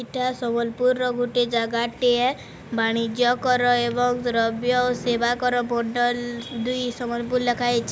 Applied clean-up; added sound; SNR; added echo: none; none; none; none.